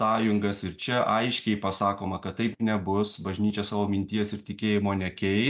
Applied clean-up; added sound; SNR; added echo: none; none; none; none.